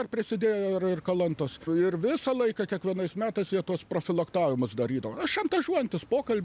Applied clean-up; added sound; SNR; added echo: none; none; none; none.